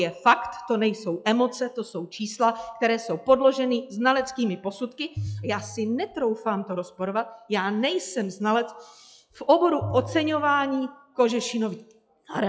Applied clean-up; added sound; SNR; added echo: classical method log-MMSE.